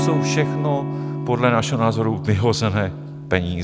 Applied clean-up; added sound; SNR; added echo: none; Electric guitar / Strum; 4 dB; none.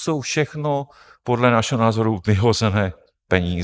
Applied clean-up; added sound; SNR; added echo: neural mask model Resemble Enhance denoiser.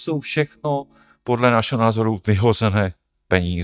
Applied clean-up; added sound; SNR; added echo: neural mask model DeepFilterNet 3.